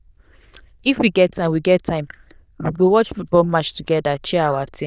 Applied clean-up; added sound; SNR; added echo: neural diffusion model UNIVERSE++.